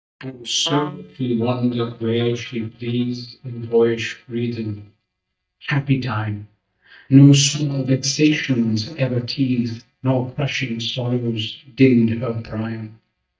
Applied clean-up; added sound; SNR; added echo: neural mask model DeepFilterNet 3.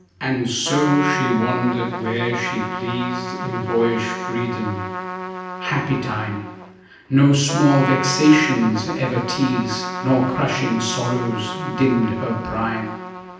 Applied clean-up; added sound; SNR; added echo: none; Trumpet; 7 dB; reverberation time 0.9 s.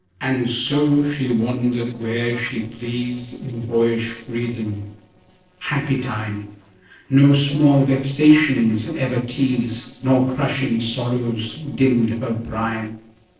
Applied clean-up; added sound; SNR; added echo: neural separator model SepFormer DNS4.